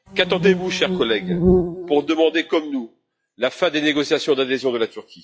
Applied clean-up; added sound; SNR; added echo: classical method log-MMSE.